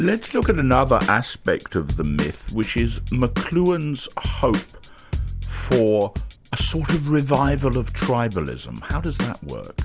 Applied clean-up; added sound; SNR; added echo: none; Drum / Drum kit; 6 dB; none.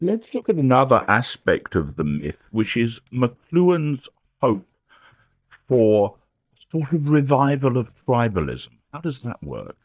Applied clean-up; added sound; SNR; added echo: neural mask model DeepFilterNet 3.